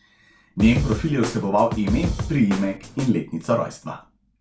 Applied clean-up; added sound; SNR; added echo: none; Snare drum / Drum kit; 5 dB; none.